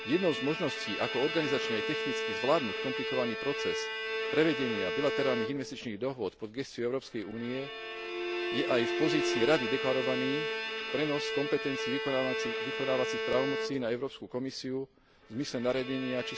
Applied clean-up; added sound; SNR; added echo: none; Bowed string instrument + Bowed string instrument; 2 dB; none.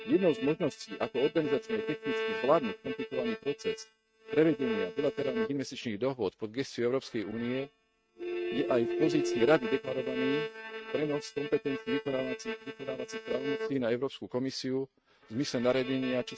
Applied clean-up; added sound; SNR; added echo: neural mask model RNNoise.